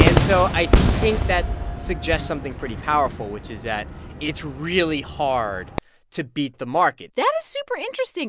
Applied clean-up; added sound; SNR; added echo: none; Cheering / Fireworks; 0 dB; none.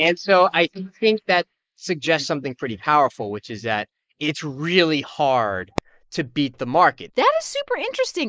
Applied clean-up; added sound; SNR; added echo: neural mask model Resemble Enhance denoiser.